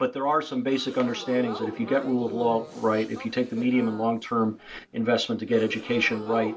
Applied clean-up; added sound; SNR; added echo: none; Crowd / Gasp; 14 dB; none.